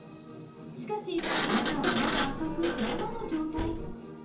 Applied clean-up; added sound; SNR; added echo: none; Sliding door; 0 dB; reverberation time 0.6 s.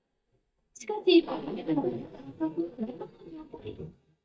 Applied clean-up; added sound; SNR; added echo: neural mask model DeepFilterNet 3.